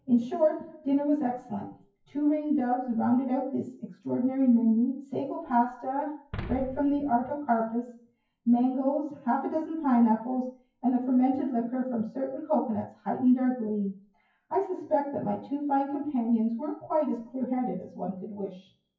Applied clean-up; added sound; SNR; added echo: classical method WPE with log-MMSE.